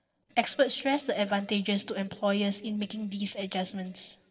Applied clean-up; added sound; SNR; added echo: neural separator model SepFormer DNS4.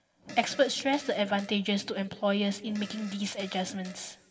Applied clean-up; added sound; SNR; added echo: none; Fart; 19 dB; reverberation time 1.0 s.